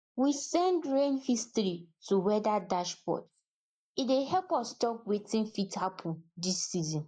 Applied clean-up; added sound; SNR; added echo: neural mask model Resemble Enhance denoiser.